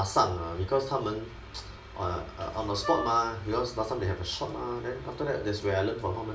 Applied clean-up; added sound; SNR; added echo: none; Wind instrument, woodwind instrument; 7 dB; reverberation time 0.3 s.